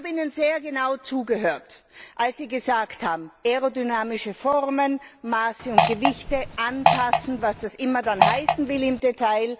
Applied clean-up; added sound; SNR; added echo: none; Fart; -1 dB; none.